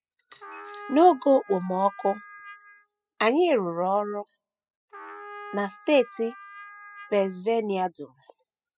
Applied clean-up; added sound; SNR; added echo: classical method spectral subtraction.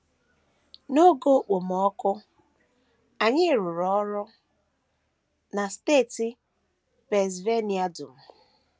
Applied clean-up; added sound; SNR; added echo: none; none; none; none.